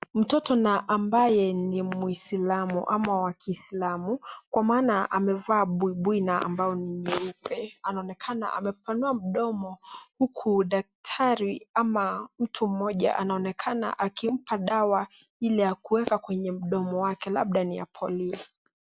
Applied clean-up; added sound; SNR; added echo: none; none; none; none.